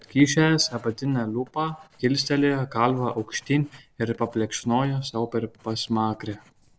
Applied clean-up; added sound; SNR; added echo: neural separator model SepFormer DNS4.